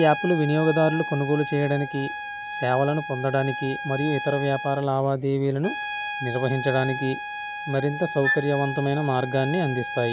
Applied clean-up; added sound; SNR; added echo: none; Wind instrument, woodwind instrument + Trumpet; 8 dB; none.